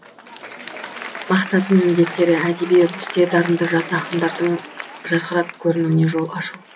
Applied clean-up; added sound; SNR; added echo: none; Applause; 13 dB; none.